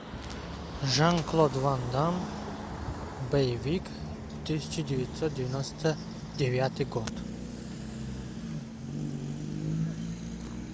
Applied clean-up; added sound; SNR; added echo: none; none; none; none.